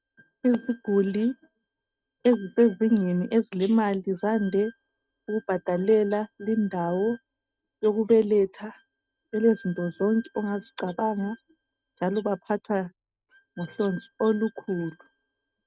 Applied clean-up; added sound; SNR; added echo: neural mask model RNNoise.